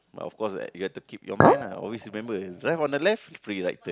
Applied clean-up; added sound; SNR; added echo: none; Chink, clink; -5 dB; none.